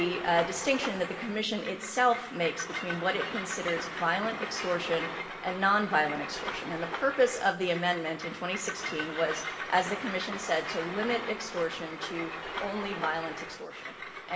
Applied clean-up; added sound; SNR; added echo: none; Train; 7 dB; reverberation time 1.0 s.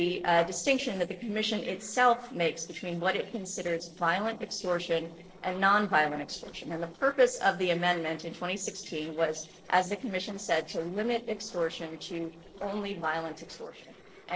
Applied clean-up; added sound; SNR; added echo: neural separator model SepFormer DNS4.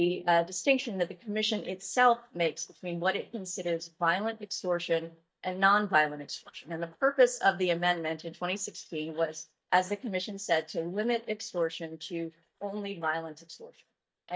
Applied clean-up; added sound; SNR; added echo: neural mask model DeepFilterNet 3.